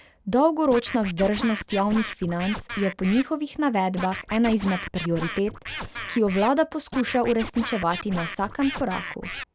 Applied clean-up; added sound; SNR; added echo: none; Scratching (performance technique); 10 dB; none.